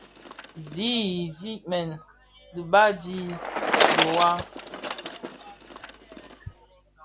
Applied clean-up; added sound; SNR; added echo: none; Bicycle; 2 dB; none.